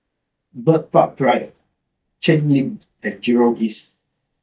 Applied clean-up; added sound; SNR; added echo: neural mask model DeepFilterNet 3.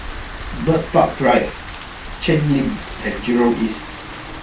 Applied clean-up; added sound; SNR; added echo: none; Rain; 11 dB; reverberation time 0.2 s.